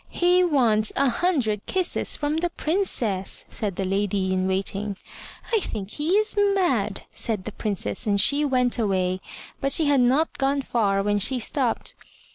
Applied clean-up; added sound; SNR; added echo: none; none; none; none.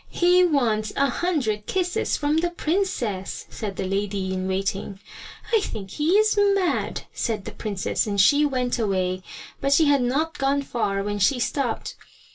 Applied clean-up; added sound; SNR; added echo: none; none; none; reverberation time 0.1 s.